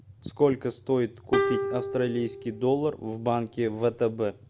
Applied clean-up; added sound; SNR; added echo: none; Plucked string instrument; 5 dB; none.